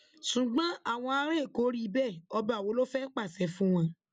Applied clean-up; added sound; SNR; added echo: none; none; none; none.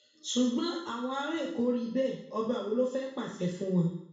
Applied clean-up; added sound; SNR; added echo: none; none; none; reverberation time 0.6 s.